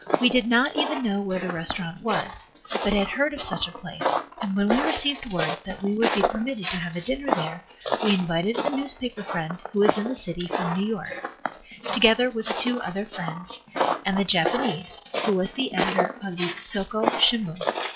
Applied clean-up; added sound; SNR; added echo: classical method log-MMSE.